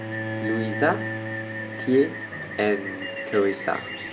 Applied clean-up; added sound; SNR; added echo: none; Rain + Bowed string instrument; 5 dB; none.